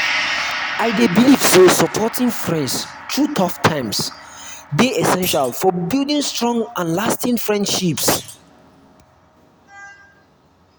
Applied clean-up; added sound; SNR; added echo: none; Thump, thud + Gong; 11 dB; none.